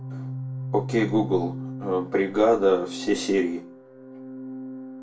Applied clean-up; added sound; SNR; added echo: none; Organ; 9 dB; reverberation time 0.3 s.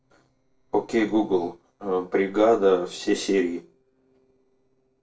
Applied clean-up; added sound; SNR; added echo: neural separator model SepFormer DNS4.